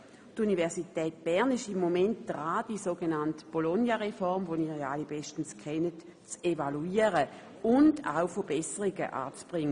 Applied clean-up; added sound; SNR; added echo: none; none; none; none.